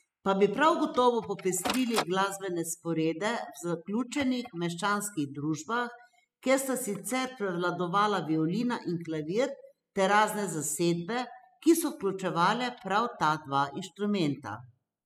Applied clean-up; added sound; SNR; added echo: classical method spectral subtraction.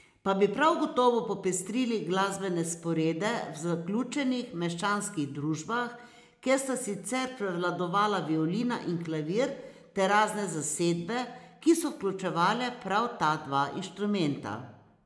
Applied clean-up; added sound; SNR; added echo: none; none; none; none.